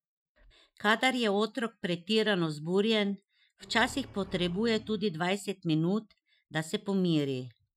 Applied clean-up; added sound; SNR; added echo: classical method Wiener filter.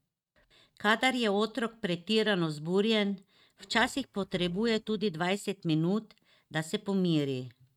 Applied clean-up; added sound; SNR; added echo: neural mask model RNNoise.